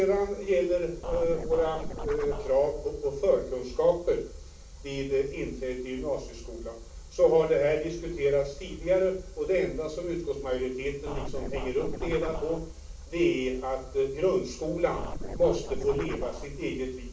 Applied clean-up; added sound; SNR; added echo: none; Scratching (performance technique); 8 dB; reverberation time 0.3 s.